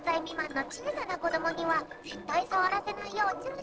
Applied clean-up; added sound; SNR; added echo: neural separator model SepFormer DNS4.